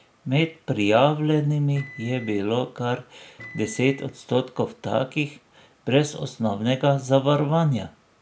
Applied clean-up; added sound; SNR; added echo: none; Microwave oven; 19 dB; none.